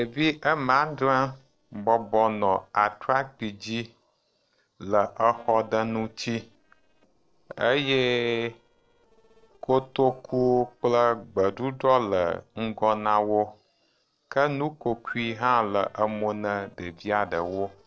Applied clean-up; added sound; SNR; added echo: neural separator model SepFormer DNS4.